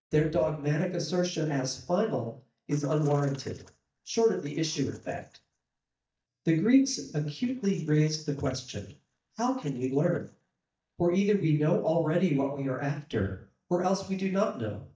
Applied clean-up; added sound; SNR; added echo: neural mask model DeepFilterNet 3.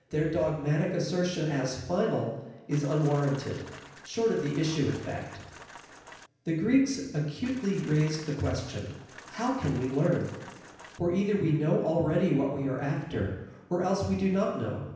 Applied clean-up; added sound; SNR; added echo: none; Rain; 19 dB; reverberation time 0.9 s.